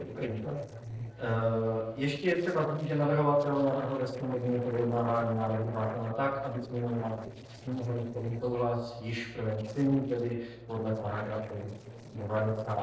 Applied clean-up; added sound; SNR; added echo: neural separator model SepFormer DNS4.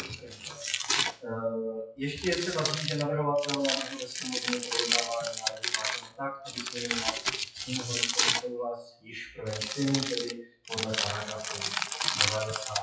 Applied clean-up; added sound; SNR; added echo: classical method WPE with log-MMSE.